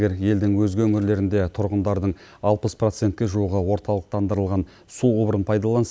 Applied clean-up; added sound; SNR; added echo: none; none; none; none.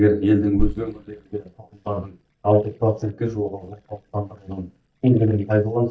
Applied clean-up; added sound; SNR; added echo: neural mask model DeepFilterNet 3.